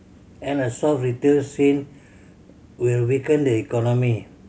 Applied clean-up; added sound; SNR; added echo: none; none; none; none.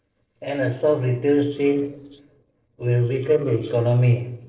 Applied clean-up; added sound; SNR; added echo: neural separator model SepFormer DNS4.